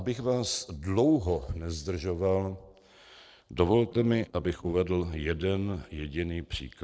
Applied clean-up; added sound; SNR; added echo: neural separator model SepFormer DNS4.